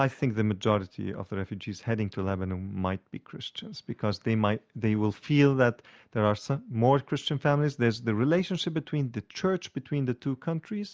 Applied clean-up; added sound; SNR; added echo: none; none; none; none.